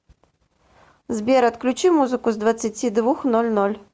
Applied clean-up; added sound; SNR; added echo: none; none; none; none.